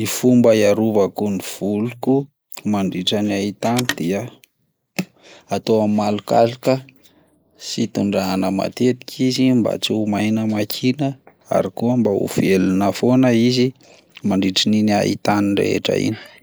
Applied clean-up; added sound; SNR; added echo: neural mask model Resemble Enhance denoiser.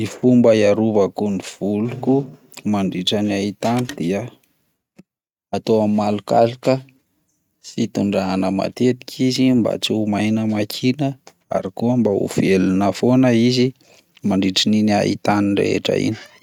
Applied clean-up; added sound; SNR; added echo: neural mask model RNNoise.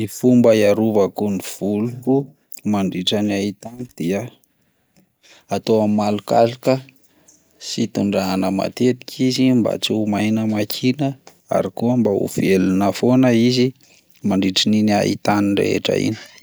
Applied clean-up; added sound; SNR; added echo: neural mask model DeepFilterNet 3.